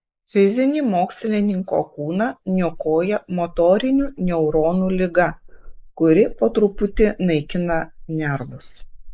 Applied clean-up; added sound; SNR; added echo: neural mask model Resemble Enhance denoiser.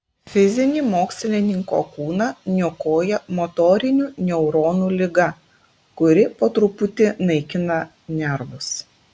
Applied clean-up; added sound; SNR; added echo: none; none; none; none.